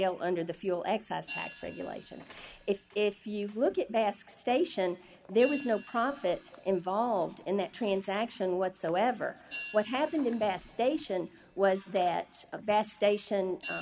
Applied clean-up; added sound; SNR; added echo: none; Hi-hat; 19 dB; none.